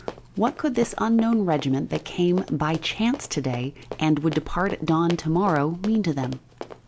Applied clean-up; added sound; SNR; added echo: none; Run; 16 dB; none.